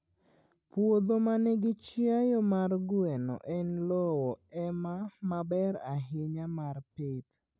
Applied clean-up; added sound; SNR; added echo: none; none; none; none.